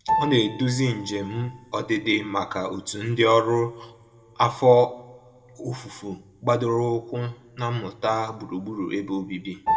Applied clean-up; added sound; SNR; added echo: none; Piano; 10 dB; reverberation time 0.7 s.